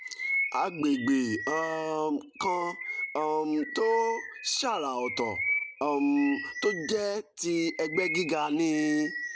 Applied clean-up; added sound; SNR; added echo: none; Bird vocalization, bird call, bird song; 7 dB; none.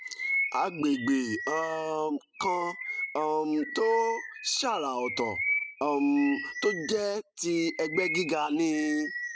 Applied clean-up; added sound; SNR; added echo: classical method spectral subtraction.